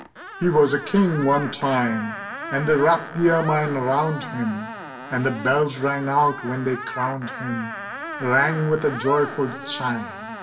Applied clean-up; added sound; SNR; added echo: none; Screech; 11 dB; reverberation time 1.5 s.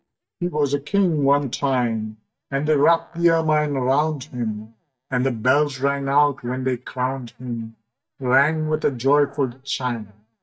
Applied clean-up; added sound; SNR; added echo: neural mask model DeepFilterNet 3.